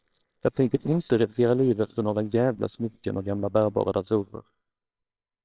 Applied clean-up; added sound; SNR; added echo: neural separator model SepFormer WHAMR!.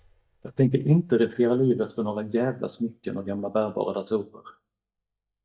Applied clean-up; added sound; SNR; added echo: neural mask model DeepFilterNet 3.